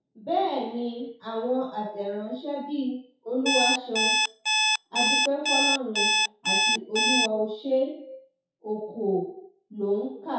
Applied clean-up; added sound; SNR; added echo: classical method WPE with log-MMSE.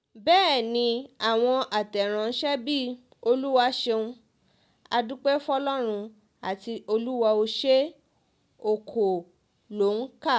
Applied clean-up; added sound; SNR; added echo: none; none; none; none.